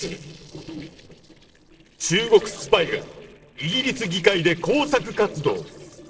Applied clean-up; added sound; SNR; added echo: neural separator model SepFormer DNS4.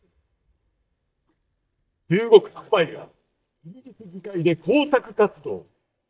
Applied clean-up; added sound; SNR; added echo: neural mask model DeepFilterNet 3.